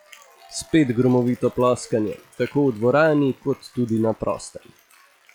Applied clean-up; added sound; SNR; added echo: classical method log-MMSE.